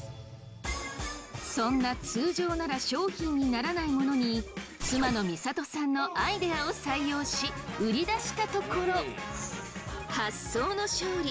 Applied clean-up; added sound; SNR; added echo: none; none; none; none.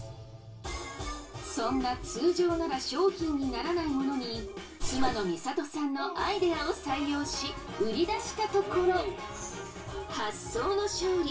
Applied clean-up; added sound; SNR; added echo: none; none; none; reverberation time 0.2 s.